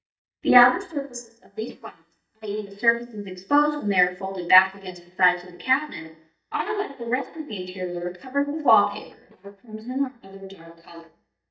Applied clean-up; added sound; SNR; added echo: neural mask model DeepFilterNet 3.